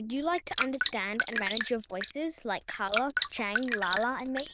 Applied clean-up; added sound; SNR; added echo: neural diffusion model UNIVERSE++.